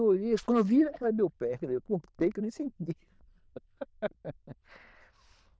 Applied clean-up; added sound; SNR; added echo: neural diffusion model UNIVERSE++.